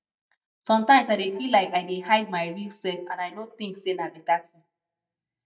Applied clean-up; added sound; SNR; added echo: neural mask model DeepFilterNet 3.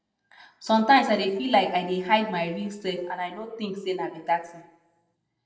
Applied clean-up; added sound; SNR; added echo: neural separator model SepFormer DNS4.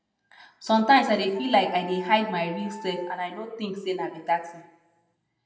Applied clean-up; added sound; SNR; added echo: none; Wind instrument, woodwind instrument; 17 dB; reverberation time 0.9 s.